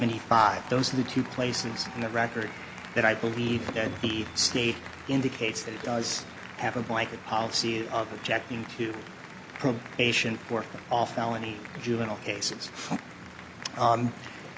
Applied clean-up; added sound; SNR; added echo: none; Applause; 15 dB; none.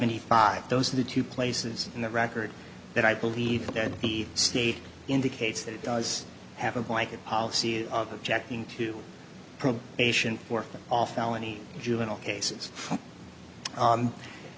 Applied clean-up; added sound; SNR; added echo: none; none; none; none.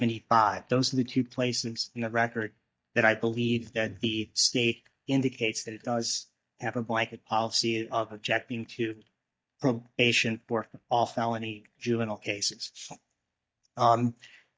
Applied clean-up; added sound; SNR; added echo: neural mask model DeepFilterNet 3.